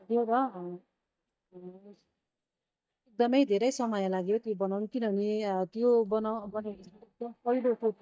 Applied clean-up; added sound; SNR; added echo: neural mask model DeepFilterNet 3.